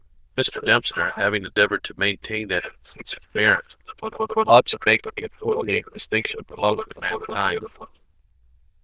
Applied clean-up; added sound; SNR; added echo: neural diffusion model UNIVERSE++.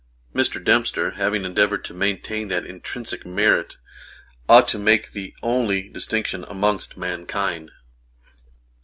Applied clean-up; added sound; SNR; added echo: none; none; none; none.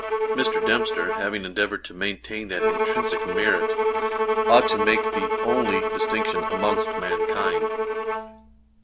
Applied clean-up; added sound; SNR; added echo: none; Bowed string instrument; -2 dB; none.